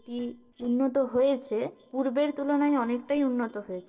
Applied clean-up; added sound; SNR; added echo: neural separator model SepFormer DNS4.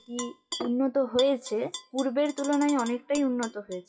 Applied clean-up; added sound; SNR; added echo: classical method WPE with log-MMSE.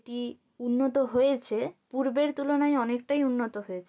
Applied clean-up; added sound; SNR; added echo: none; none; none; none.